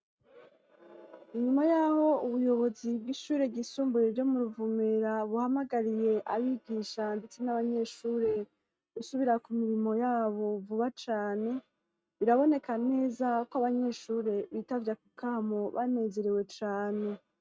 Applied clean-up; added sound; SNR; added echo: neural mask model RNNoise.